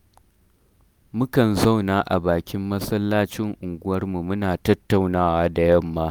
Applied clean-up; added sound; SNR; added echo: none; none; none; none.